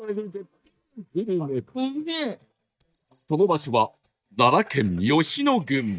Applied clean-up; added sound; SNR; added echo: neural mask model DeepFilterNet 3.